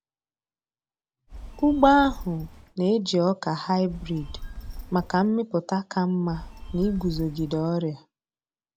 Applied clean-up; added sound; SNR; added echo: none; Telephone; 12 dB; none.